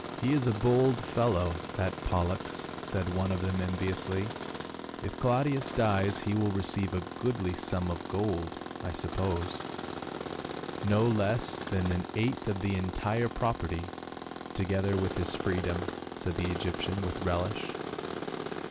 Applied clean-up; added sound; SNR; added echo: none; Tools; 7 dB; none.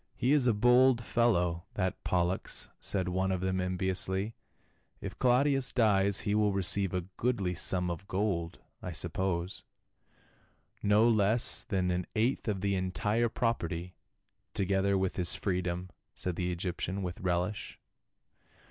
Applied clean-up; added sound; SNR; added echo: none; none; none; none.